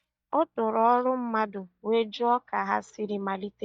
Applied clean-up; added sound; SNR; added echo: neural mask model DeepFilterNet 3.